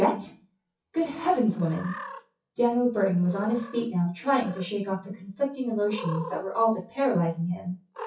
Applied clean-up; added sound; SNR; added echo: classical method WPE with log-MMSE.